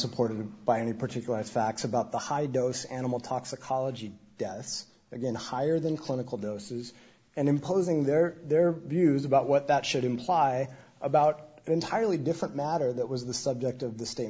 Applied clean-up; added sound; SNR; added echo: none; none; none; none.